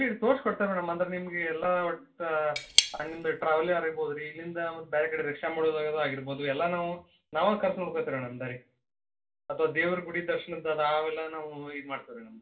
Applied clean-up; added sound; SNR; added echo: none; Cutlery, silverware / Tap; -1 dB; reverberation time 0.2 s.